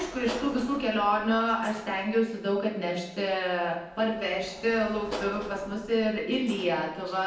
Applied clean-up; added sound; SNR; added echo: none; Sliding door / Slam; 15 dB; reverberation time 0.9 s.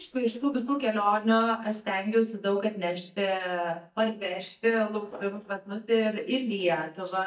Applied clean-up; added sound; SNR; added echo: neural mask model DeepFilterNet 3.